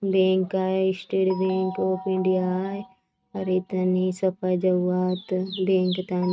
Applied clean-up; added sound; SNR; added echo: neural mask model RNNoise.